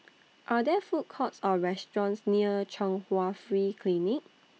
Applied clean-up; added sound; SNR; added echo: none; none; none; none.